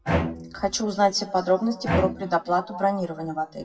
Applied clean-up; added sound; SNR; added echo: classical method WPE with log-MMSE.